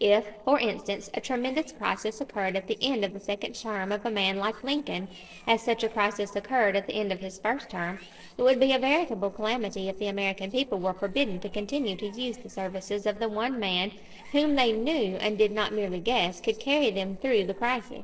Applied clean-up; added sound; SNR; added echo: neural separator model SepFormer DNS4.